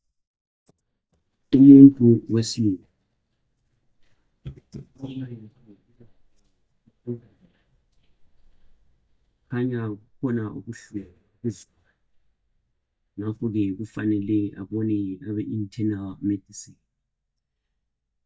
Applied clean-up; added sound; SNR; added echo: neural mask model DeepFilterNet 3.